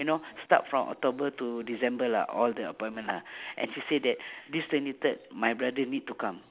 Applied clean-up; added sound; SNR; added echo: none; none; none; none.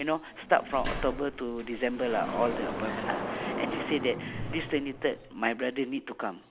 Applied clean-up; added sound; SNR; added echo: none; Sliding door; 6 dB; none.